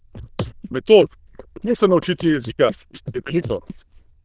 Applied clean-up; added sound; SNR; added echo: neural diffusion model UNIVERSE++.